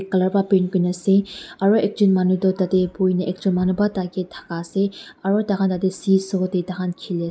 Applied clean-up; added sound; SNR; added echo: none; none; none; none.